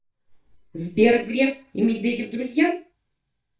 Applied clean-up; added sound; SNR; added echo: neural mask model DeepFilterNet 3.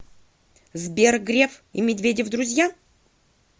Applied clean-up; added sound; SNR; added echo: none; none; none; none.